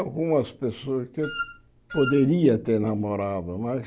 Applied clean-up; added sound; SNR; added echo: none; Wind instrument, woodwind instrument; 9 dB; none.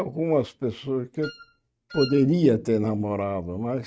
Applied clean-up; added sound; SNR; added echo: neural mask model RNNoise.